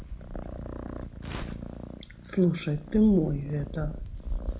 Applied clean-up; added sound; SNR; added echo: none; Purr; 7 dB; reverberation time 0.4 s.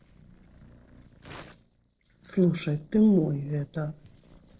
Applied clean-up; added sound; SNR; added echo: neural separator model SepFormer DNS4.